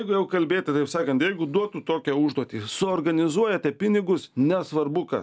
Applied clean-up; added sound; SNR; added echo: none; none; none; none.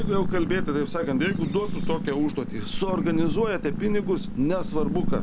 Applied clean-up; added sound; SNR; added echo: none; Gull, seagull / Fowl + Purr; 0 dB; none.